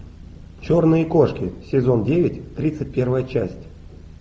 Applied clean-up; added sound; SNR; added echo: none; none; none; none.